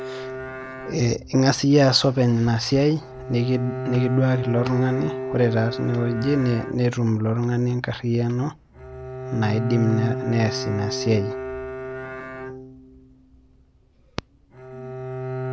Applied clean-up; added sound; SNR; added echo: none; Bowed string instrument; 9 dB; none.